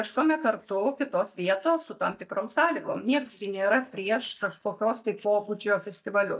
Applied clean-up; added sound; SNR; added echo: neural mask model DeepFilterNet 3.